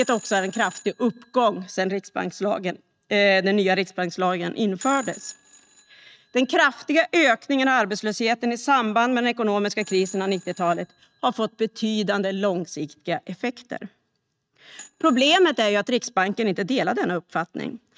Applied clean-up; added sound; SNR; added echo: neural mask model RNNoise.